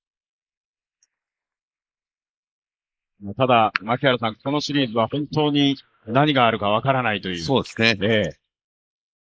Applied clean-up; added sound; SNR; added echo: neural mask model Resemble Enhance denoiser.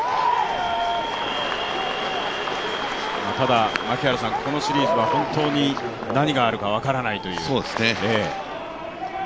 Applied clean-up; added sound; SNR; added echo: none; none; none; none.